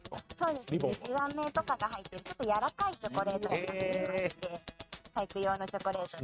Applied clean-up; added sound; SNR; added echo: neural mask model RNNoise.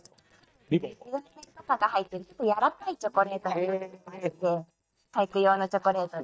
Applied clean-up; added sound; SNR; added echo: neural mask model DeepFilterNet 3.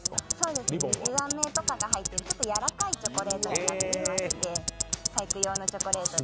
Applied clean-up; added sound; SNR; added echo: none; Tick-tock; -3 dB; none.